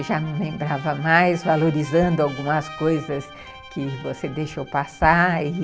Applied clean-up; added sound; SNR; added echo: none; Bowed string instrument + Trumpet; 17 dB; none.